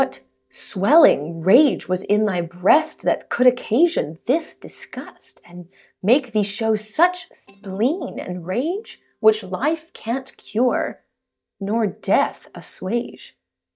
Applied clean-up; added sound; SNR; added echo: neural mask model DeepFilterNet 3.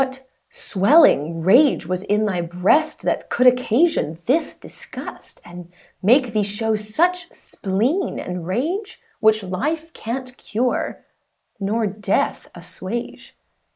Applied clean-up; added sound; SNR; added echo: neural mask model Resemble Enhance denoiser.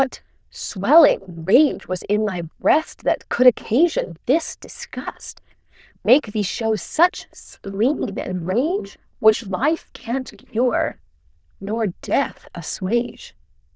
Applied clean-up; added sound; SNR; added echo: neural diffusion model UNIVERSE++.